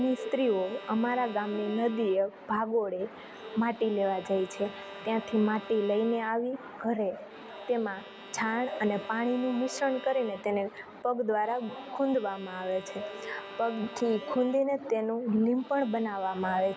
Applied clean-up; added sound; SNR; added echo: none; Bowed string instrument; 18 dB; none.